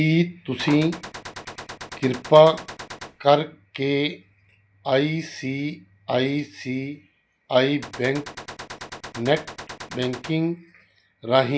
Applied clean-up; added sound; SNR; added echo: none; Gunshot, gunfire; 14 dB; none.